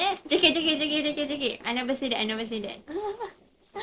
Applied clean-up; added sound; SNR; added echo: neural separator model SepFormer DNS4.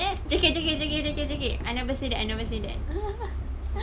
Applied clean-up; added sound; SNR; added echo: none; Thunder / Rain; 14 dB; none.